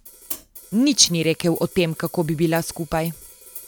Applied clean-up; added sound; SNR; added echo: none; Hi-hat; 17 dB; none.